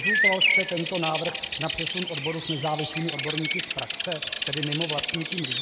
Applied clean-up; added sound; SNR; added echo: none; Bird vocalization, bird call, bird song; -4 dB; none.